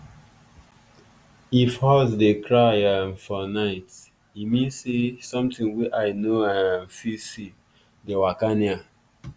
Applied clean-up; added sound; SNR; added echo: none; none; none; none.